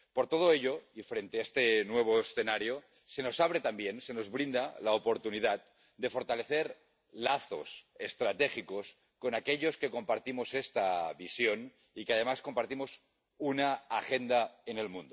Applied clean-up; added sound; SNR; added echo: none; none; none; none.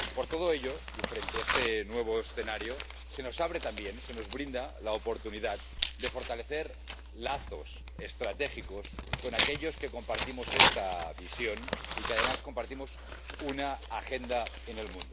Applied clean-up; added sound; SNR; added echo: none; Tearing; -2 dB; none.